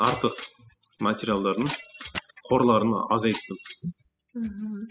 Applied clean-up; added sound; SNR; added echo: classical method spectral subtraction.